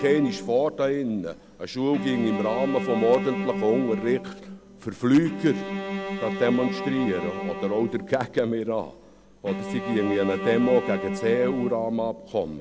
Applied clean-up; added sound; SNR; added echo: none; Bowed string instrument; 7 dB; none.